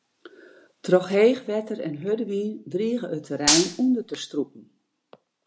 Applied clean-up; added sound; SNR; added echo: none; Gunshot, gunfire; 0 dB; none.